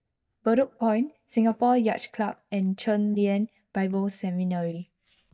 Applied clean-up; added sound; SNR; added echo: neural mask model DeepFilterNet 3.